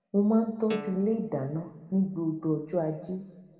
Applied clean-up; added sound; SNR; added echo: none; Guitar; 16 dB; reverberation time 1.5 s.